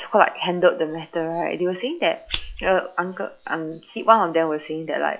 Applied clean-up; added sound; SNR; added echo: classical method log-MMSE.